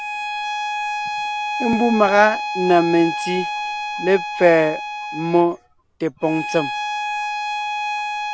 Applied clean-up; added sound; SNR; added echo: none; Bowed string instrument; 5 dB; none.